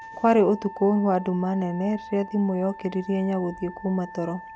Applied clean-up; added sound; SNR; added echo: none; Wind instrument, woodwind instrument; 17 dB; none.